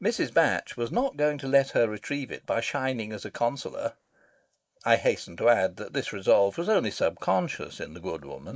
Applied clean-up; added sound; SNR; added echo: neural mask model Resemble Enhance denoiser.